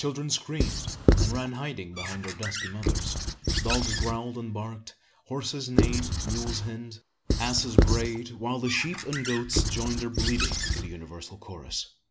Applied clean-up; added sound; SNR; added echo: none; Squeak / Writing; -3 dB; none.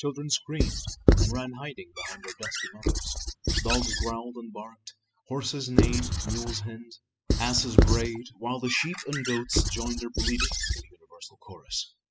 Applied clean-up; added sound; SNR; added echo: classical method spectral subtraction.